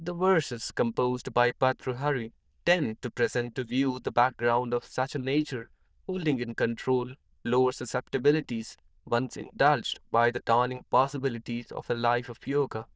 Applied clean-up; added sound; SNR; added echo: neural diffusion model UNIVERSE++.